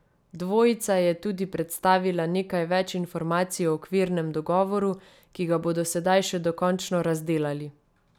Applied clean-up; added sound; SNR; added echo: none; none; none; none.